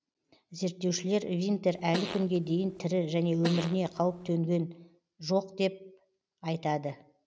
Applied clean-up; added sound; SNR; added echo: none; Fart; 10 dB; none.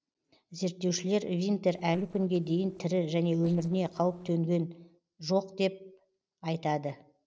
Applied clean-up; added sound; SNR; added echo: neural separator model SepFormer DNS4.